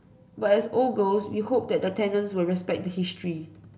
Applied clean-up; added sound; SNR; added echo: none; none; none; none.